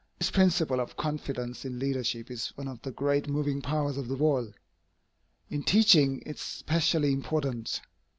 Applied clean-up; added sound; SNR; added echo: none; none; none; none.